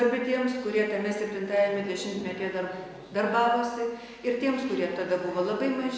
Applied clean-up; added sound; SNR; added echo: none; none; none; none.